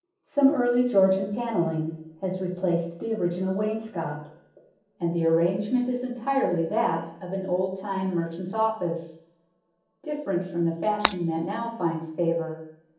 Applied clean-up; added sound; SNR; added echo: none; Shatter; 5 dB; reverberation time 0.7 s.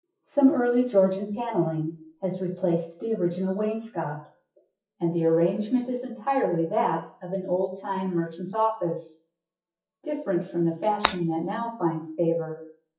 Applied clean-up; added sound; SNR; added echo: classical method WPE with log-MMSE.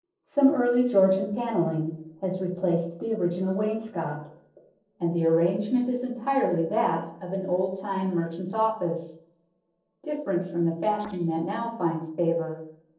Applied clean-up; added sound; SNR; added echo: neural separator model SepFormer DNS4.